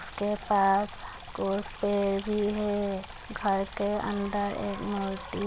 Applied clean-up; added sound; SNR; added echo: none; Stream; 16 dB; none.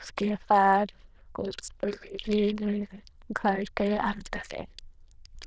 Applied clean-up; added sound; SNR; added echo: neural diffusion model UNIVERSE++.